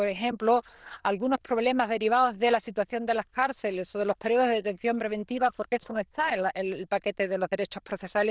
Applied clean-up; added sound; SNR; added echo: neural diffusion model UNIVERSE++.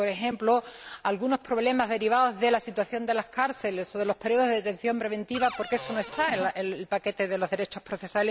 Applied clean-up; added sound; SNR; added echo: none; Cupboard open or close; 11 dB; none.